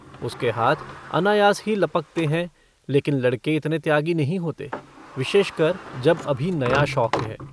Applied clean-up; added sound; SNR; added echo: none; Sliding door; 12 dB; none.